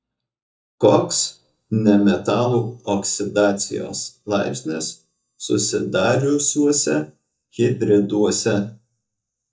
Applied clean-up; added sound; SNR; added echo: neural mask model DeepFilterNet 3.